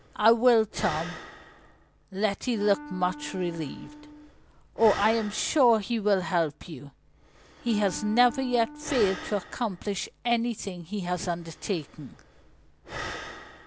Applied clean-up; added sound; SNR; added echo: none; Breathing + Wind instrument, woodwind instrument; 14 dB; none.